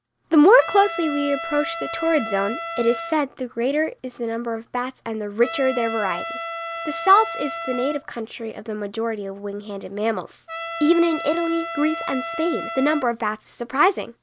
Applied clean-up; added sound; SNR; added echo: none; Trumpet; 9 dB; none.